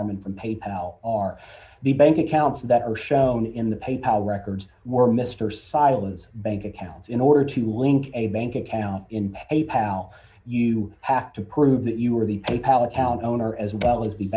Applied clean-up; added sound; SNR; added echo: none; Brass instrument; 16 dB; none.